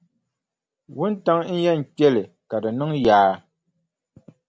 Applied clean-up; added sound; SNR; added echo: none; none; none; none.